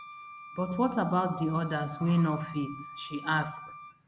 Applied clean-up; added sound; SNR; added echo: none; Wind instrument, woodwind instrument; 14 dB; none.